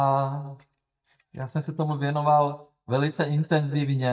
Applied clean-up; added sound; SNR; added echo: neural mask model DeepFilterNet 3.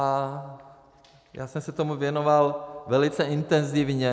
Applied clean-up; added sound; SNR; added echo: none; none; none; none.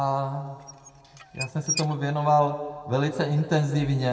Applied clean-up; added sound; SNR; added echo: none; Squeak / Dishes, pots, and pans; 10 dB; reverberation time 1.4 s.